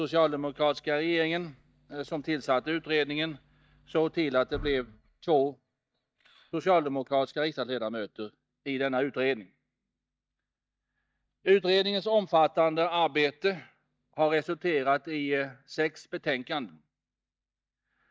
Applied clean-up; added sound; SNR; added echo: neural mask model DeepFilterNet 3.